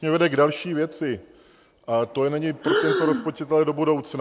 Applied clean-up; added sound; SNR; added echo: none; Breathing; 4 dB; none.